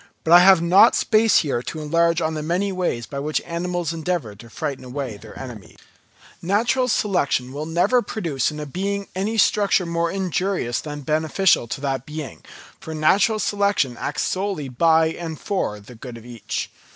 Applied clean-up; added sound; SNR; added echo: none; none; none; none.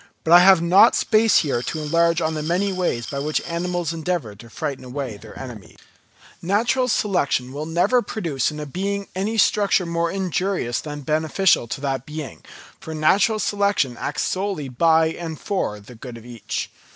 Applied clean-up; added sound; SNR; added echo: none; Glass; 14 dB; none.